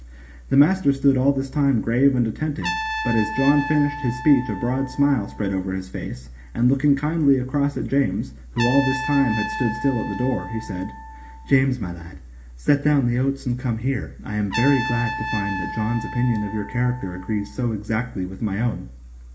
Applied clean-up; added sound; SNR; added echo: none; Trumpet; 11 dB; reverberation time 0.4 s.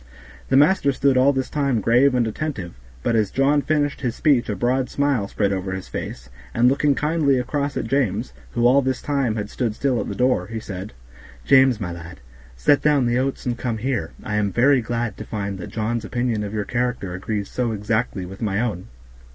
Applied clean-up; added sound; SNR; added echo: none; none; none; none.